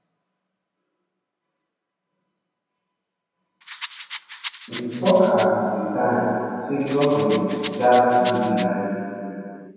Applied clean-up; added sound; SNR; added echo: none; Rattle; 7 dB; reverberation time 2.2 s.